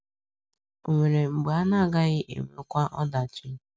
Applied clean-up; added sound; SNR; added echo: none; none; none; none.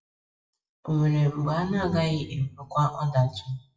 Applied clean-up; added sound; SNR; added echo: classical method WPE with log-MMSE.